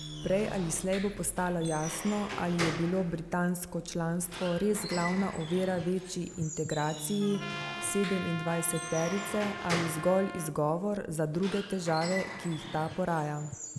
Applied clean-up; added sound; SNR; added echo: none; Trumpet + Squeak / Wood; 9 dB; none.